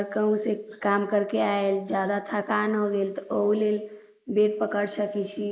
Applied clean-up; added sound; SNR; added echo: neural mask model Resemble Enhance denoiser.